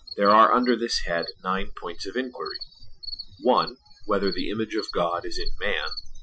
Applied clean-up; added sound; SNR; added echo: classical method Wiener filter.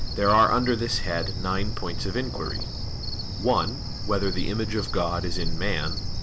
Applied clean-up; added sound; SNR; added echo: none; Cricket; 1 dB; none.